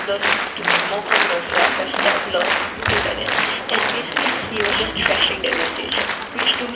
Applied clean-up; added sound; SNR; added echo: none; Applause; -4 dB; reverberation time 0.2 s.